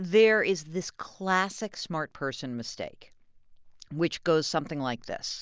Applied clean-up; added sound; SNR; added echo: none; none; none; none.